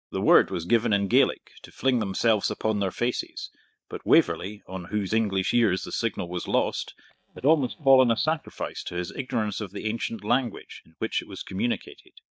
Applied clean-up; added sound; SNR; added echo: neural mask model DeepFilterNet 3.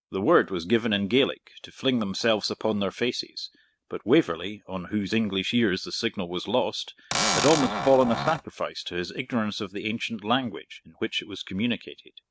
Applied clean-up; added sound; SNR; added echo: neural mask model RNNoise.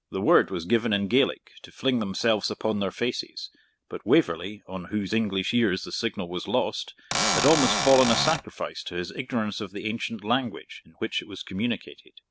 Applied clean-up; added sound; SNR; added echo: none; Cupboard open or close / Door; -1 dB; none.